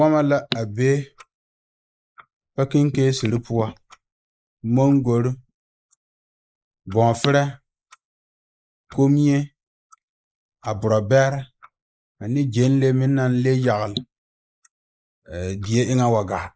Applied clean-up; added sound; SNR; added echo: neural mask model Resemble Enhance denoiser.